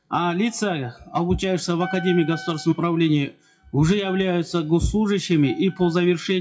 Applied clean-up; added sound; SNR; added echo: classical method WPE with log-MMSE.